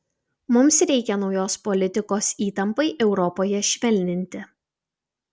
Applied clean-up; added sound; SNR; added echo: none; none; none; none.